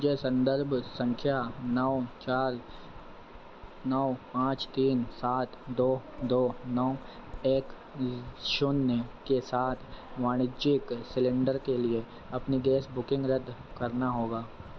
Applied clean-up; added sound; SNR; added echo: none; Writing; 18 dB; none.